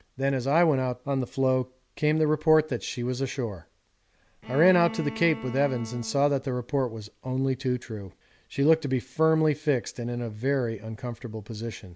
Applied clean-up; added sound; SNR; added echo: none; Bowed string instrument; 13 dB; none.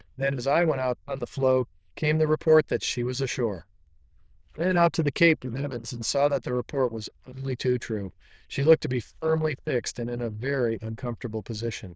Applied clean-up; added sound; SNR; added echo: neural diffusion model UNIVERSE++.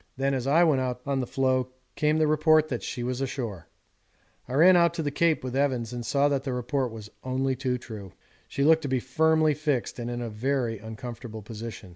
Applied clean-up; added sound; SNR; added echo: none; none; none; none.